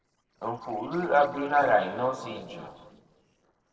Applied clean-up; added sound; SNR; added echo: neural separator model SepFormer DNS4.